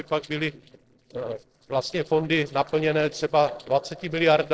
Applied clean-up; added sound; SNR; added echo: neural separator model SepFormer DNS4.